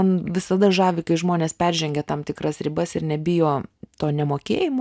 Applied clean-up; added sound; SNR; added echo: none; none; none; none.